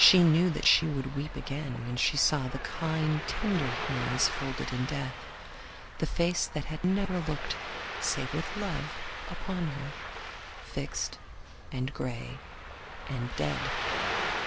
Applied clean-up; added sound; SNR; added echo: none; Ocean; 7 dB; none.